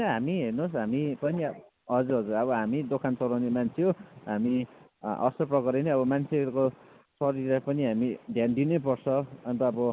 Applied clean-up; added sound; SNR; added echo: none; none; none; none.